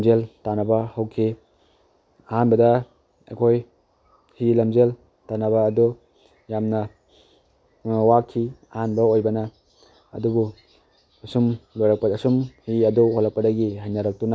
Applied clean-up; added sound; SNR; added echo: none; none; none; none.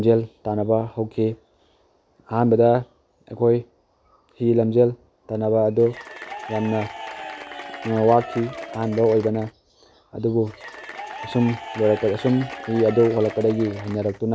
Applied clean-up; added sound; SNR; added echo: none; Applause / Crowd / Cheering; 13 dB; none.